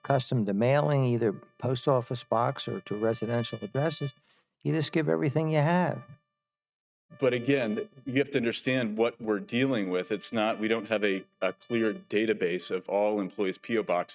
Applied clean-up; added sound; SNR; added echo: neural mask model RNNoise.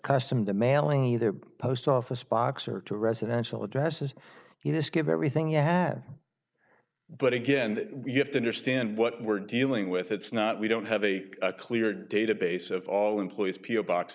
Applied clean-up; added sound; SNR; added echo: neural mask model Resemble Enhance denoiser.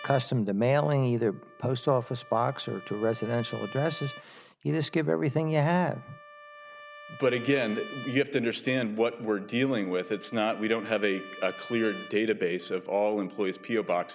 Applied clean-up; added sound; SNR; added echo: none; Trumpet; 19 dB; none.